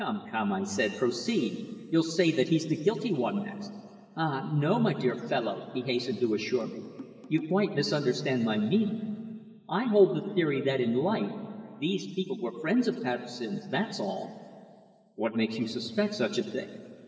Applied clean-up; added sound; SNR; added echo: none; Drum; 18 dB; reverberation time 2.4 s.